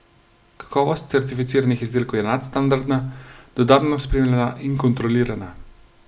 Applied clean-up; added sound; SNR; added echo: none; none; none; none.